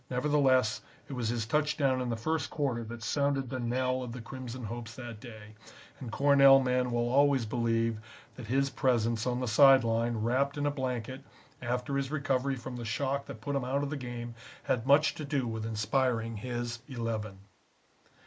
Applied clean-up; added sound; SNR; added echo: neural mask model Resemble Enhance denoiser.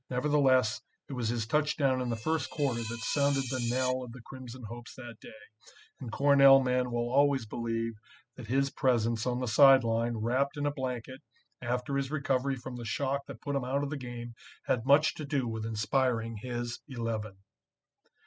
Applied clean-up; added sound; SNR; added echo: classical method spectral subtraction.